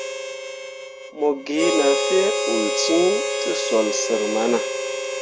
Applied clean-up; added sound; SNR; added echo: none; Harmonica; 1 dB; none.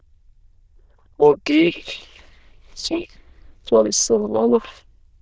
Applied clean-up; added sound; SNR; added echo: neural diffusion model UNIVERSE++.